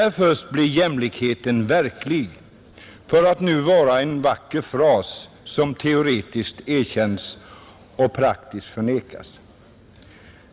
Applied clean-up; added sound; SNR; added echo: none; none; none; none.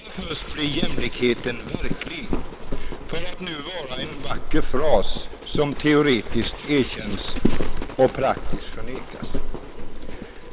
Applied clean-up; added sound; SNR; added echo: neural separator model SepFormer WHAM!.